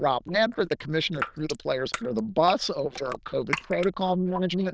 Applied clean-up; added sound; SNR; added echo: neural diffusion model UNIVERSE++.